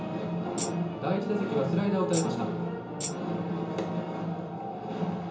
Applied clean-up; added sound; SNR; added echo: none; Tambourine; 11 dB; reverberation time 0.7 s.